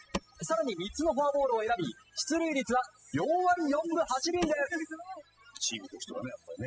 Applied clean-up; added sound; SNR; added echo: classical method spectral subtraction.